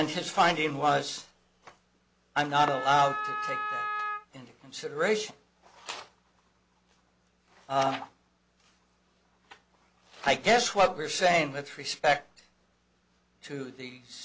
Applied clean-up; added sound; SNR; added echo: none; Wind instrument, woodwind instrument; 4 dB; none.